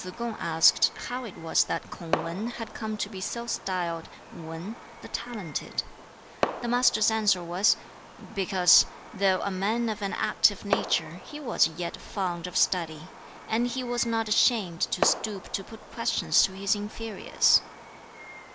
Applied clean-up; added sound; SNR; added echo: none; Fireworks; 10 dB; none.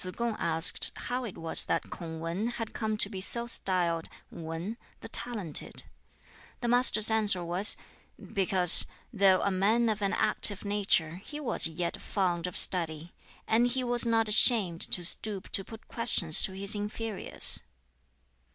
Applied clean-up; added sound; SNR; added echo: none; none; none; none.